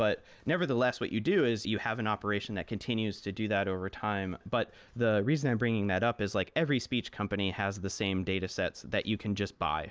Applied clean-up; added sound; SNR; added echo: none; none; none; none.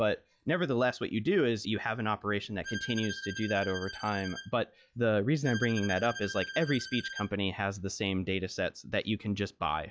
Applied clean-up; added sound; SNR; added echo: classical method log-MMSE.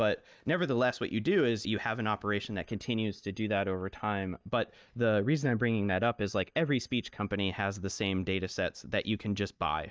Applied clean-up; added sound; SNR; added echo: neural mask model DeepFilterNet 3.